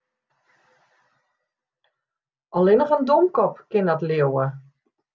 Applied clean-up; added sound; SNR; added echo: none; none; none; none.